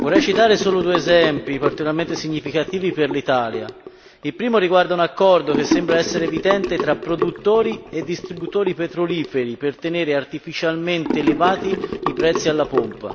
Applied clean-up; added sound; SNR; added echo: none; Sink (filling or washing) / Gurgling; 6 dB; none.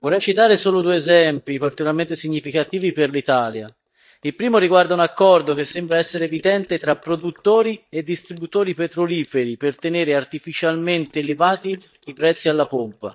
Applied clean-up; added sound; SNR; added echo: neural mask model DeepFilterNet 3.